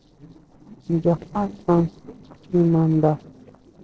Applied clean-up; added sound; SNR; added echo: neural separator model SepFormer DNS4.